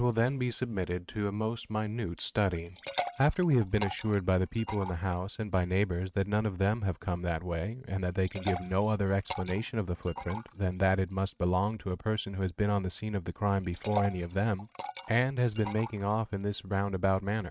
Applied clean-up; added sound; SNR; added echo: neural mask model RNNoise.